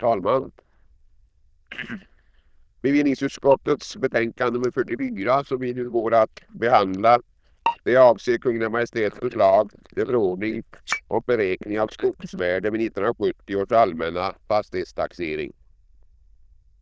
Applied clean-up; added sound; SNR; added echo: neural diffusion model UNIVERSE++.